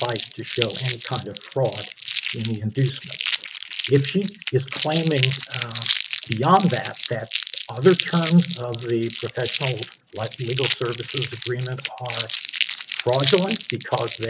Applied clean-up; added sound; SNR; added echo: none; Crumpling, crinkling; 7 dB; none.